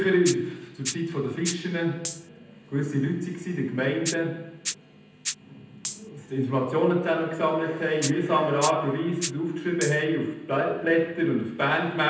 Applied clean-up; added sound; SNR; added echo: none; Rattle (instrument); 12 dB; reverberation time 0.9 s.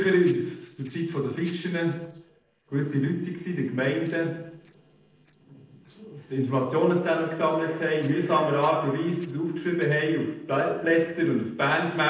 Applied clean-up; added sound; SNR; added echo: neural separator model SepFormer DNS4.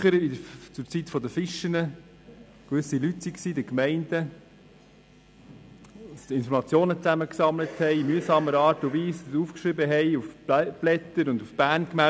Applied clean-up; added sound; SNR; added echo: none; none; none; none.